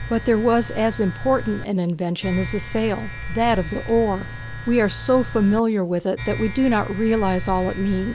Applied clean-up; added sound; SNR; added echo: none; Domestic sounds, home sounds; 9 dB; none.